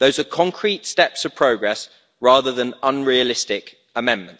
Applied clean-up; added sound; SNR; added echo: none; none; none; none.